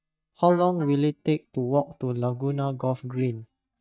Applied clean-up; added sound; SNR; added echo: neural mask model DeepFilterNet 3.